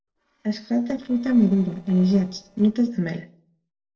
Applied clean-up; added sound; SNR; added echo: neural separator model SepFormer DNS4.